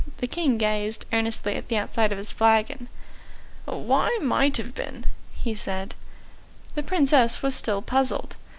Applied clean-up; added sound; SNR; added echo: none; none; none; none.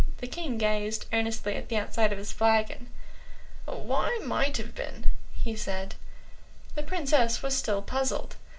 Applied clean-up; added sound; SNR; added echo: none; none; none; reverberation time 0.2 s.